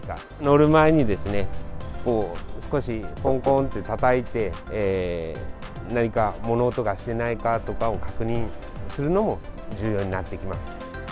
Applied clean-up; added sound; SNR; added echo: none; none; none; none.